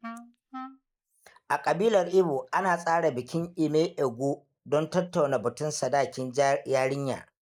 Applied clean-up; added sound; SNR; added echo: neural mask model Resemble Enhance denoiser.